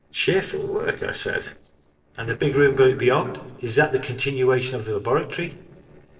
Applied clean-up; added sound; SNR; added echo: neural separator model SepFormer DNS4.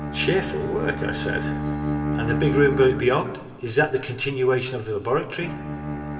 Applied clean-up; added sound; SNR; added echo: none; Bowed string instrument; 5 dB; reverberation time 2.8 s.